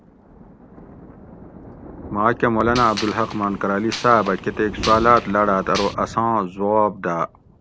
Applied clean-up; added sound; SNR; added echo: none; Thunder + Gunshot, gunfire; 13 dB; none.